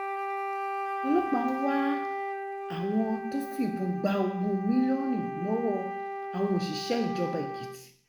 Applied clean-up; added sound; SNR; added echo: none; Wind instrument, woodwind instrument; 4 dB; none.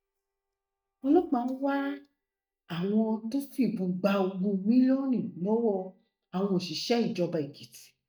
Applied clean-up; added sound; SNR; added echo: neural mask model DeepFilterNet 3.